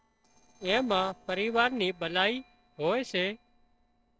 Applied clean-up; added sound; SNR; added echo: neural separator model SepFormer DNS4.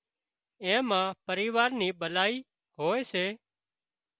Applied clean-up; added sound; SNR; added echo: none; none; none; none.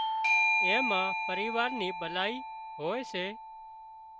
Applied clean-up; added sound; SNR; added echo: none; Bell / Doorbell; -3 dB; none.